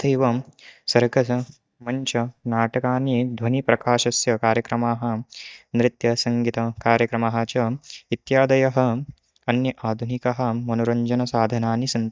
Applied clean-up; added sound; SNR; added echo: neural mask model DeepFilterNet 3.